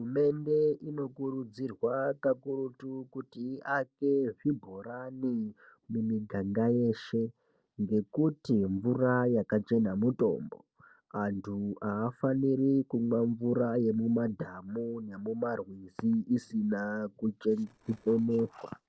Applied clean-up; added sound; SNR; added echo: neural separator model SepFormer DNS4.